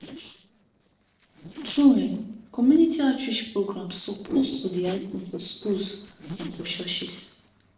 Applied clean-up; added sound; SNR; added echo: neural separator model SepFormer DNS4.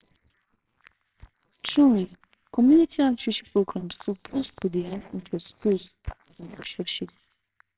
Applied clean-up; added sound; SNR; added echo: neural separator model SepFormer WHAMR!.